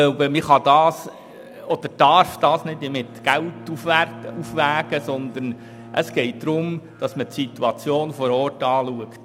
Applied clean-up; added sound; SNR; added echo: none; Bowed string instrument; 20 dB; none.